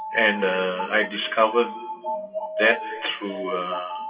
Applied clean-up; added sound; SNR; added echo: classical method WPE with log-MMSE.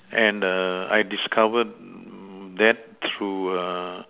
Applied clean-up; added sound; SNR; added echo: none; none; none; none.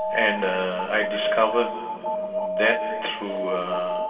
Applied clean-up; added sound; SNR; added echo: none; Alarm; 2 dB; reverberation time 2.5 s.